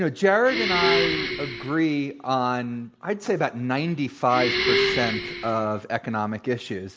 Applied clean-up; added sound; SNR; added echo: none; Breathing; 2 dB; none.